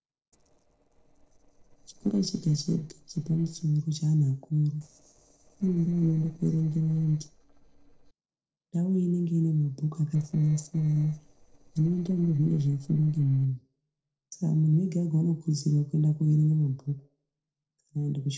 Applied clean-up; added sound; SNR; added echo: neural separator model SepFormer DNS4.